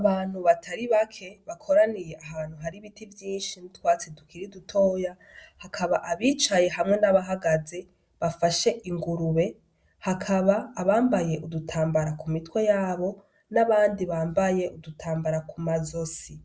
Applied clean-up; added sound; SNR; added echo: none; none; none; none.